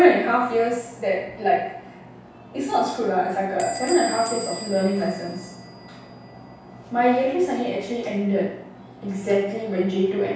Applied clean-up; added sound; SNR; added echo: none; Squeak / Bell; 18 dB; reverberation time 0.7 s.